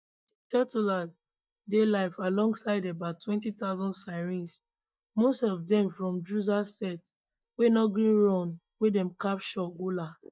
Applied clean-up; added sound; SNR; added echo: neural mask model DeepFilterNet 3.